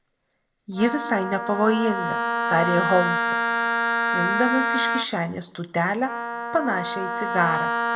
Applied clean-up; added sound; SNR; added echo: none; Wind instrument, woodwind instrument; 0 dB; reverberation time 0.6 s.